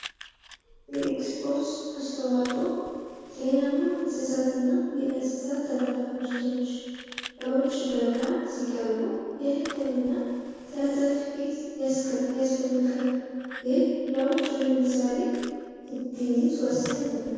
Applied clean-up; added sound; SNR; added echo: none; Fire; 20 dB; reverberation time 2.0 s.